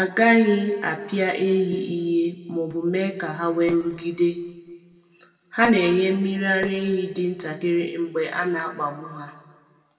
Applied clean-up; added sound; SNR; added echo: none; none; none; reverberation time 1.4 s.